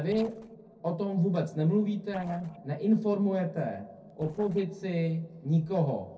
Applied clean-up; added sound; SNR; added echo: neural separator model SepFormer DNS4.